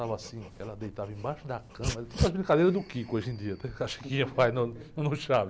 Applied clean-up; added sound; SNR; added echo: none; Dog; 10 dB; none.